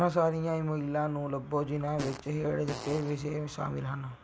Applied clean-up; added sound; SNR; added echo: none; Fart; 11 dB; none.